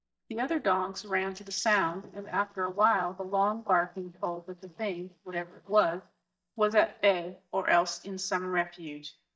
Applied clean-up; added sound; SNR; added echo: neural mask model DeepFilterNet 3.